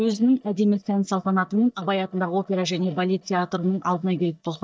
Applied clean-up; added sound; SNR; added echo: neural mask model DeepFilterNet 3.